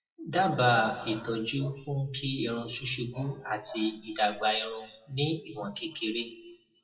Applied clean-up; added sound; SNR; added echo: classical method WPE with log-MMSE.